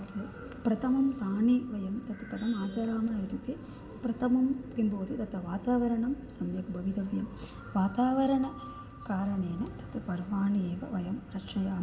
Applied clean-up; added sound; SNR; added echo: none; none; none; reverberation time 1.6 s.